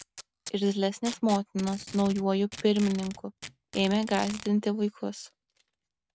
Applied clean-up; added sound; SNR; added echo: none; Packing tape, duct tape; 17 dB; none.